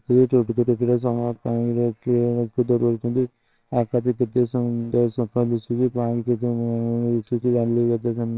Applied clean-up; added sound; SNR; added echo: neural separator model SepFormer WHAMR!.